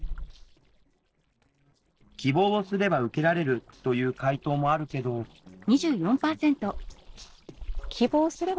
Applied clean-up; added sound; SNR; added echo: neural separator model SepFormer DNS4.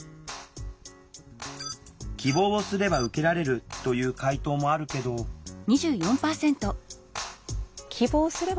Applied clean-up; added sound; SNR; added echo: none; none; none; none.